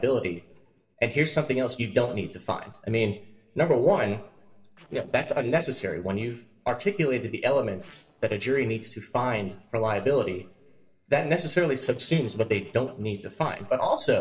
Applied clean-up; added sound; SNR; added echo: neural separator model SepFormer DNS4.